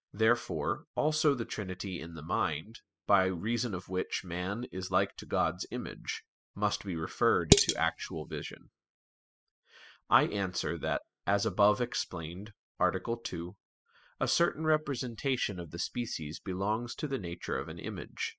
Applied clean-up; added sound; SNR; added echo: classical method spectral subtraction.